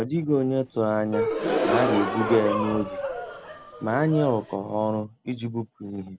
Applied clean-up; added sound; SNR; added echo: none; Gasp; 2 dB; none.